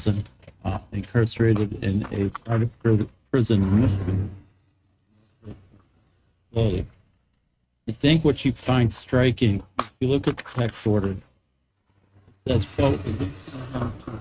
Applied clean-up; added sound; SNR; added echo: neural mask model RNNoise.